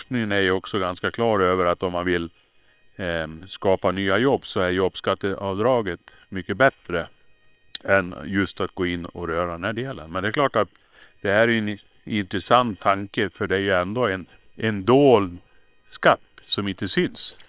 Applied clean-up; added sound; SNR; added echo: neural separator model SepFormer WHAM!.